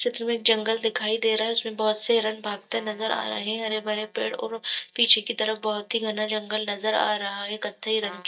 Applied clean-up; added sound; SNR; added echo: neural mask model DeepFilterNet 3.